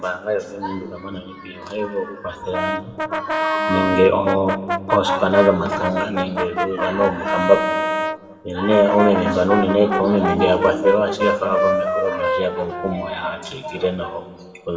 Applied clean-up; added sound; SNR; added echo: none; Brass instrument; 4 dB; reverberation time 1.5 s.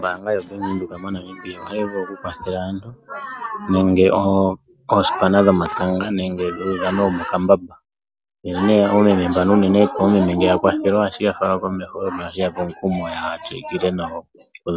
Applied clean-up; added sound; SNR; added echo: none; none; none; none.